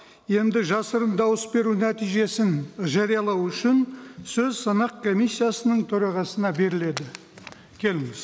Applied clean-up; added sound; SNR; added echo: none; none; none; none.